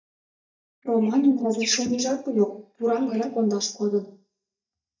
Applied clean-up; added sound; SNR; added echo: neural mask model DeepFilterNet 3.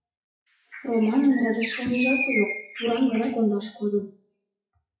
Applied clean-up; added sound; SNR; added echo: classical method WPE with log-MMSE.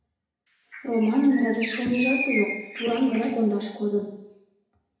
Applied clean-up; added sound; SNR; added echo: none; Bird; 8 dB; reverberation time 0.8 s.